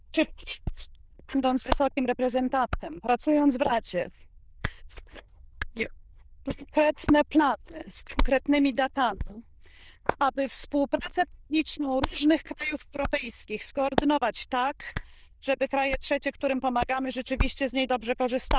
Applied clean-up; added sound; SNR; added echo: neural diffusion model UNIVERSE++.